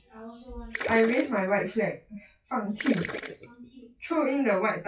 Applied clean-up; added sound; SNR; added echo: classical method WPE with log-MMSE.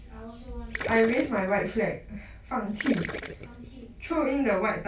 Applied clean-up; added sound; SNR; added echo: none; Gurgling; 11 dB; reverberation time 0.2 s.